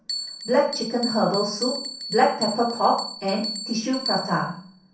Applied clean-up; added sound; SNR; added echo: none; Bell; 8 dB; reverberation time 0.6 s.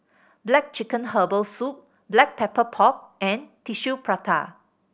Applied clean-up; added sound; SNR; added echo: none; none; none; none.